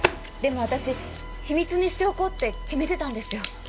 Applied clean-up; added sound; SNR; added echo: none; Zipper (clothing); 9 dB; none.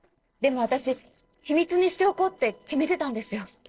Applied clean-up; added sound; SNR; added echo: neural separator model SepFormer DNS4.